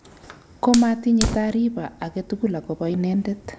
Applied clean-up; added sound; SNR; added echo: none; Fire; 11 dB; none.